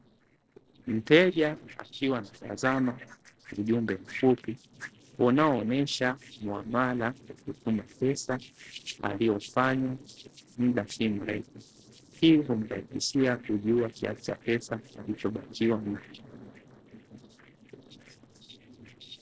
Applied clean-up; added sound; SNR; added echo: neural separator model SepFormer DNS4.